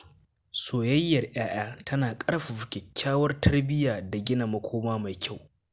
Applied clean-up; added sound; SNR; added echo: none; none; none; none.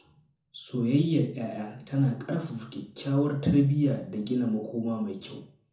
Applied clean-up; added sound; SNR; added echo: none; none; none; reverberation time 0.7 s.